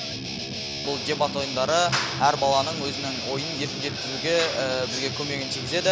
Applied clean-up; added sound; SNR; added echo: none; Guitar; 5 dB; none.